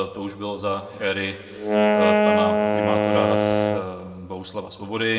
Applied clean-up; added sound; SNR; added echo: none; Wind instrument, woodwind instrument; -5 dB; reverberation time 1.7 s.